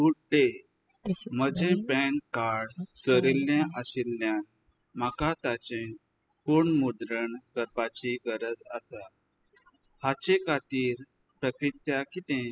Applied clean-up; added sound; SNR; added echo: classical method spectral subtraction.